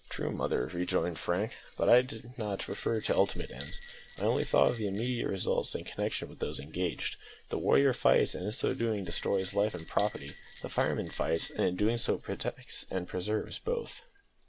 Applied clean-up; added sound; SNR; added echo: none; Bell; 11 dB; none.